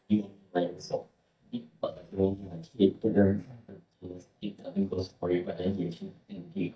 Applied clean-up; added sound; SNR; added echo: neural mask model DeepFilterNet 3.